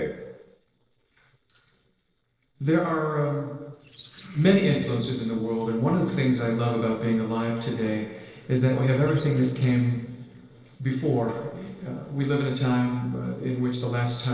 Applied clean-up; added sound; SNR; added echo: neural separator model SepFormer DNS4.